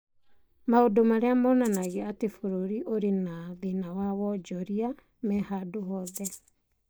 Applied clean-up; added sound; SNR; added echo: neural mask model DeepFilterNet 3.